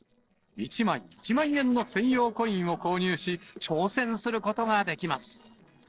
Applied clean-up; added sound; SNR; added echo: neural separator model SepFormer DNS4.